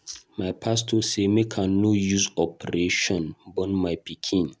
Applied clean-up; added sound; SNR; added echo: none; none; none; none.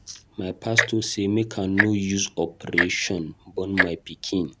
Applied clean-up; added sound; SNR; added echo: none; Tick-tock; 3 dB; none.